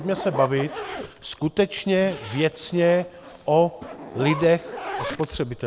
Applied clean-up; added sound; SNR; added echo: none; Zipper (clothing); 11 dB; none.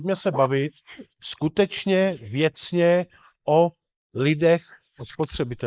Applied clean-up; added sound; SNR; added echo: neural mask model Resemble Enhance denoiser.